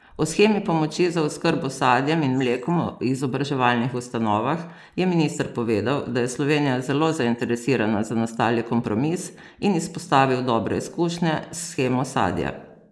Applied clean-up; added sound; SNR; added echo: neural mask model Resemble Enhance denoiser.